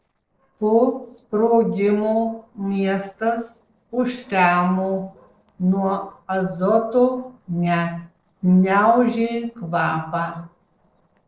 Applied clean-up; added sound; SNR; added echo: neural separator model SepFormer DNS4.